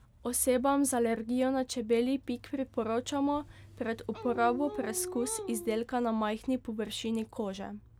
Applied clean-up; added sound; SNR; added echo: none; Dog; 9 dB; none.